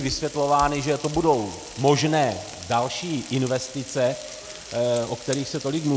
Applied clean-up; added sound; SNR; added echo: none; Frying (food); 15 dB; none.